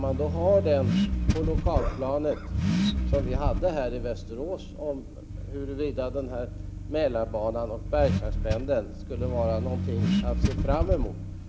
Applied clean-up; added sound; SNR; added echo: none; Accelerating, revving, vroom / Car; -1 dB; none.